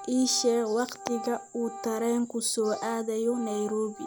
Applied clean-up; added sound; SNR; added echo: none; Organ; 14 dB; none.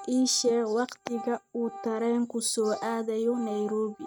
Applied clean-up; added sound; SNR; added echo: neural mask model RNNoise.